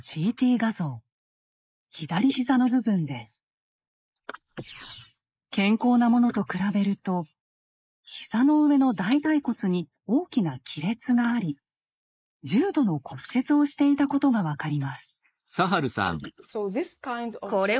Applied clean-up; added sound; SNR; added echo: neural mask model Resemble Enhance denoiser.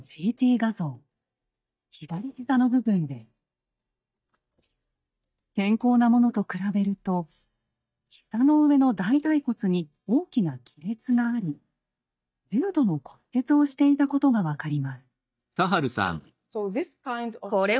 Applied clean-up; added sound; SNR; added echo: neural mask model DeepFilterNet 3.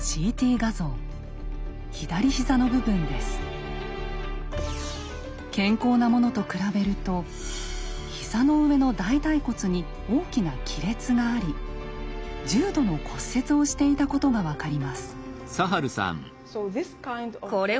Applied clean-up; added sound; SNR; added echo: none; none; none; none.